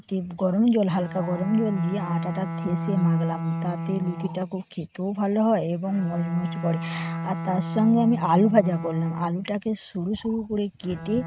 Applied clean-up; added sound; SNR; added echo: neural mask model RNNoise.